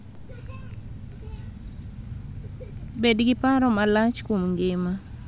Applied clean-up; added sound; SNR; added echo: none; none; none; none.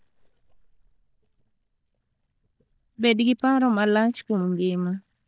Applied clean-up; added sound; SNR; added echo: neural mask model DeepFilterNet 3.